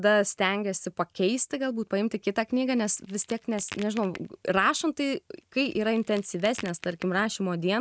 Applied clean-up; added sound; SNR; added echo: neural mask model RNNoise.